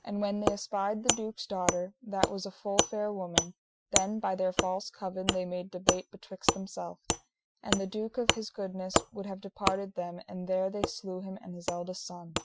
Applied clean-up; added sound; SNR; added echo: classical method Wiener filter.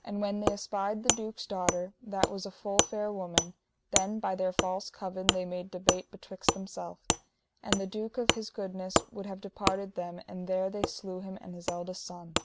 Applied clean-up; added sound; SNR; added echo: none; Wood; -1 dB; none.